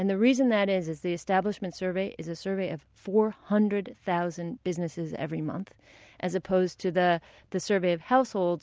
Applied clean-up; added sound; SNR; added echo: none; none; none; none.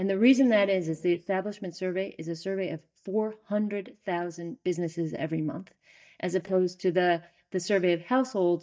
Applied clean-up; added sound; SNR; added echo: neural mask model DeepFilterNet 3.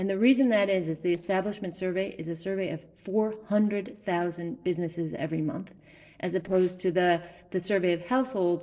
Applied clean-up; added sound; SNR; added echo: neural separator model SepFormer DNS4.